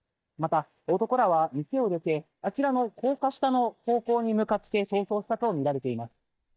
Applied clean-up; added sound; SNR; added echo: neural mask model DeepFilterNet 3.